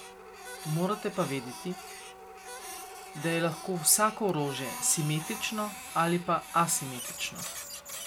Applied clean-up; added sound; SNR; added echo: none; Printer; 11 dB; none.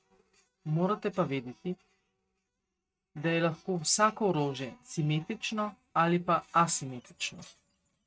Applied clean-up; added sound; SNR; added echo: neural mask model RNNoise.